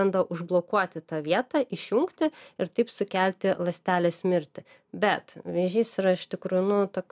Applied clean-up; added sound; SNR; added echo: none; none; none; none.